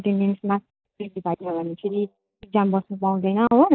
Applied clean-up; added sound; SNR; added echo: neural mask model DeepFilterNet 3.